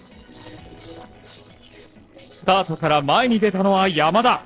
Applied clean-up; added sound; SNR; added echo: neural separator model SepFormer DNS4.